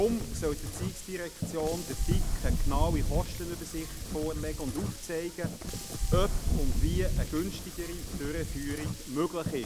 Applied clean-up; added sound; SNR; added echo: none; Wind; -3 dB; none.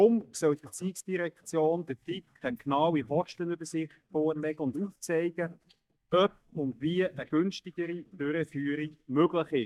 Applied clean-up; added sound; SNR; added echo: neural mask model DeepFilterNet 3.